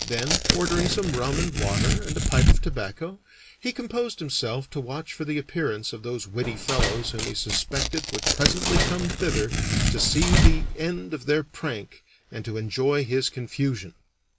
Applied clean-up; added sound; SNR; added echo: none; Slam + Tearing; -2 dB; none.